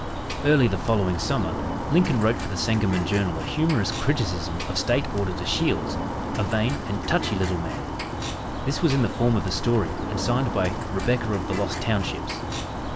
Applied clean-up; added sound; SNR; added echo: none; Bird; 4 dB; none.